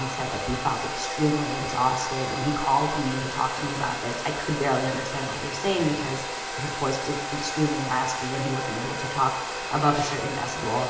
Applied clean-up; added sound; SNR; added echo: none; Domestic sounds, home sounds; 4 dB; reverberation time 1.0 s.